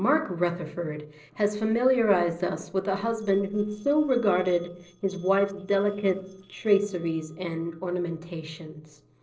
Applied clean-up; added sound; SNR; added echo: neural separator model SepFormer DNS4.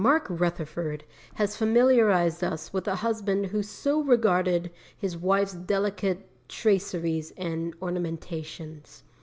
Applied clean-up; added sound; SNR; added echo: none; none; none; none.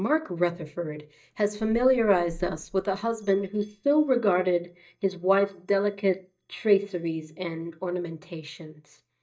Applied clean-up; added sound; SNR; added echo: neural mask model DeepFilterNet 3.